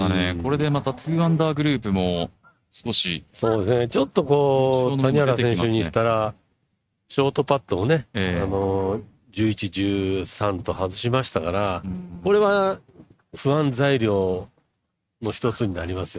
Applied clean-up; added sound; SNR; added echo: neural mask model RNNoise.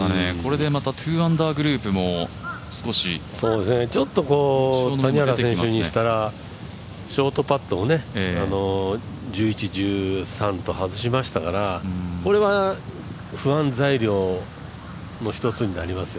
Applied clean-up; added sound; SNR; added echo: none; none; none; none.